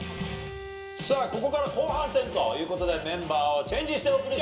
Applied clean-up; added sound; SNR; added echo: none; Bowed string instrument; 18 dB; reverberation time 0.6 s.